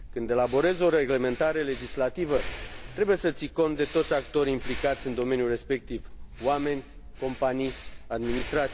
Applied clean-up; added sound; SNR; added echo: none; Breathing; 11 dB; none.